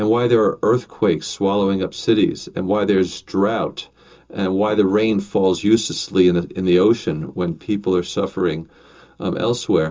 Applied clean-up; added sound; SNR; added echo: none; none; none; reverberation time 0.2 s.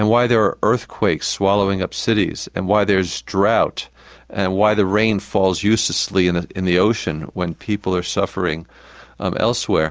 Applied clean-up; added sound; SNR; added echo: none; none; none; none.